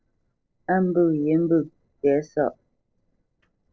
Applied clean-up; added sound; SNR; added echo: neural separator model SepFormer DNS4.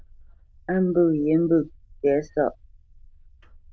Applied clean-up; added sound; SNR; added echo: neural diffusion model UNIVERSE++.